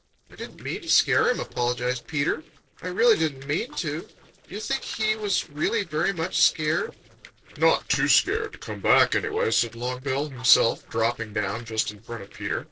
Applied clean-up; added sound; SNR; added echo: neural separator model SepFormer DNS4.